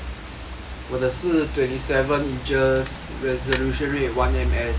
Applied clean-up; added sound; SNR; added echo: none; Camera; 16 dB; none.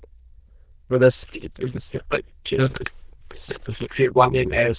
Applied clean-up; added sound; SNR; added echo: neural diffusion model UNIVERSE++.